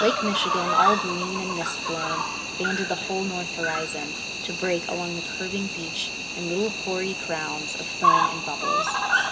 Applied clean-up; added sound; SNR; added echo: none; Cricket; -3 dB; none.